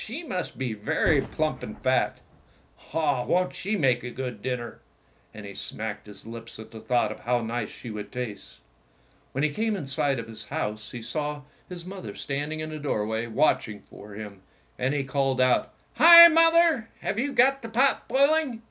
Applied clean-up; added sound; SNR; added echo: none; Boom; 15 dB; none.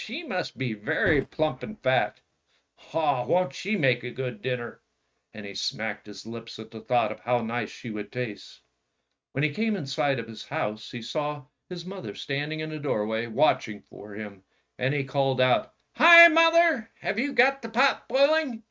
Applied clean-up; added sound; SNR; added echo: neural mask model RNNoise.